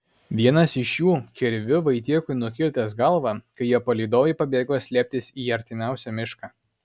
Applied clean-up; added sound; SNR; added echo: none; none; none; none.